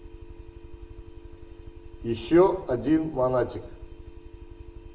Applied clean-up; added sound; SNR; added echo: none; Aircraft; 15 dB; reverberation time 0.7 s.